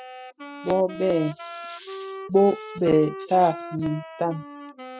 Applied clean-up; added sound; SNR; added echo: classical method spectral subtraction.